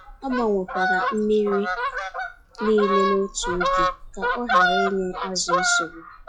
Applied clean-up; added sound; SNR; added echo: classical method log-MMSE.